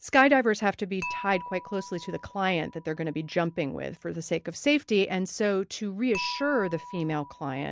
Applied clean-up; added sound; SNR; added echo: none; Dishes, pots, and pans / Chink, clink; 16 dB; none.